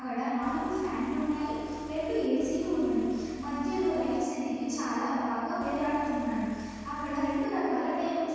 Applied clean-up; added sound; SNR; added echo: none; Car; 18 dB; reverberation time 2.1 s.